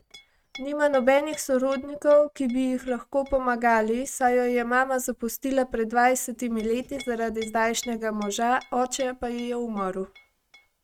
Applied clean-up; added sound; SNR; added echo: neural mask model RNNoise.